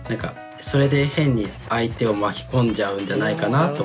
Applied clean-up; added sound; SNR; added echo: none; none; none; none.